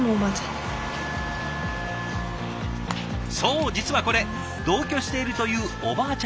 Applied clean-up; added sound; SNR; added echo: none; none; none; none.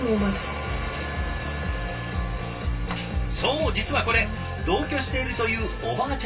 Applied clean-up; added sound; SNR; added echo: none; none; none; reverberation time 0.2 s.